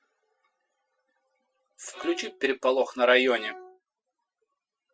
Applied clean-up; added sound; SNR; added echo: classical method Wiener filter.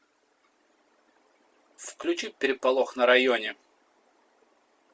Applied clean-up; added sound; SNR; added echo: none; none; none; none.